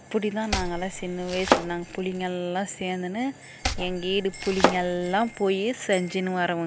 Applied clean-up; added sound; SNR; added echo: none; Domestic sounds, home sounds; 2 dB; none.